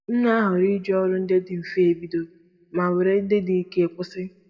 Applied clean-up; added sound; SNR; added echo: none; none; none; reverberation time 1.0 s.